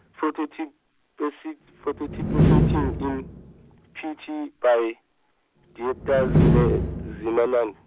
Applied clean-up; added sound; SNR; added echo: none; Slam; -2 dB; none.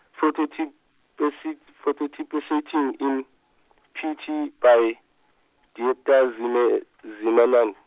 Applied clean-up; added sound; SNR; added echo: none; none; none; none.